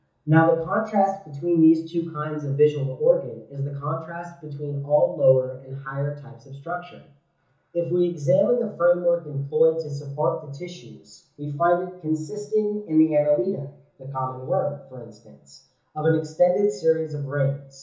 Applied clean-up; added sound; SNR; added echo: none; none; none; reverberation time 0.7 s.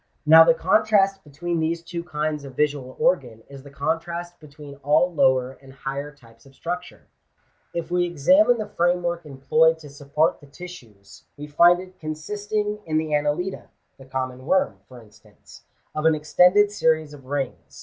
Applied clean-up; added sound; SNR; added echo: none; none; none; none.